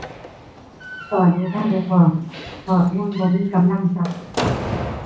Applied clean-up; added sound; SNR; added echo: none; Slam; 10 dB; reverberation time 0.6 s.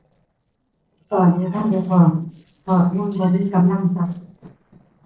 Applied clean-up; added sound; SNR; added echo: neural separator model SepFormer DNS4.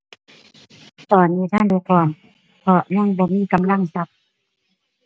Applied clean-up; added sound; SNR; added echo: none; none; none; none.